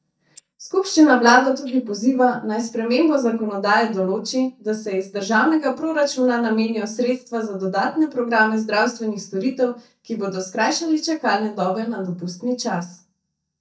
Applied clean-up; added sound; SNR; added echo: neural mask model DeepFilterNet 3.